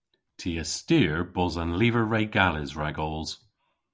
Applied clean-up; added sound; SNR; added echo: none; none; none; none.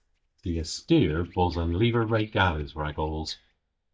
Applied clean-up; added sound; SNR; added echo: neural mask model DeepFilterNet 3.